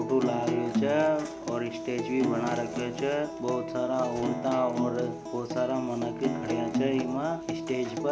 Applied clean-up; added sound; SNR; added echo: none; Acoustic guitar; 4 dB; none.